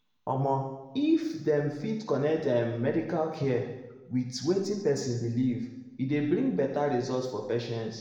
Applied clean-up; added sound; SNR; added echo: none; none; none; reverberation time 0.9 s.